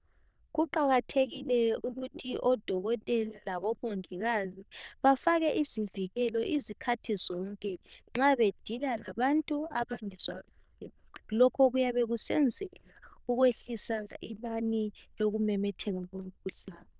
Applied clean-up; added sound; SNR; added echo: neural diffusion model UNIVERSE++.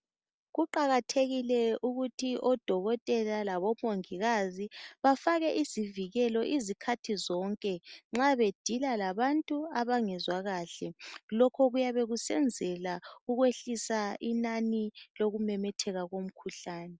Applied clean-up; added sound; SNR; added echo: none; none; none; none.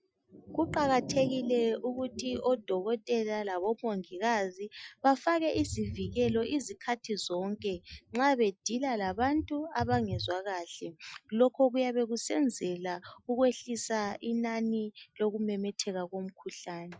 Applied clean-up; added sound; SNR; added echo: classical method Wiener filter.